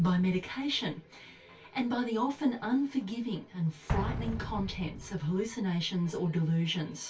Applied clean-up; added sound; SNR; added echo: none; Explosion; 10 dB; reverberation time 0.2 s.